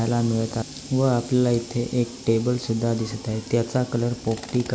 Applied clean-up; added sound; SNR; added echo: none; Tools; 17 dB; none.